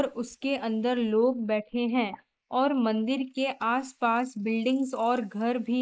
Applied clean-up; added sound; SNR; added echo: neural mask model Resemble Enhance denoiser.